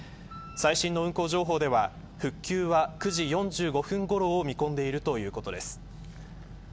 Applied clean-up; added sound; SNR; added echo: none; Wind instrument, woodwind instrument; 19 dB; none.